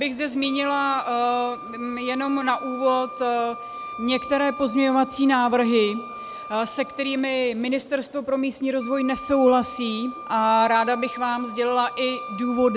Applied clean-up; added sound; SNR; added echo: none; Wind instrument, woodwind instrument; 13 dB; none.